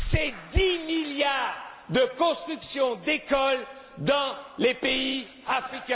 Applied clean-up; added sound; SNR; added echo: none; none; none; none.